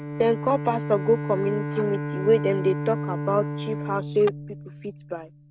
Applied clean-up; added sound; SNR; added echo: none; Bowed string instrument; 6 dB; none.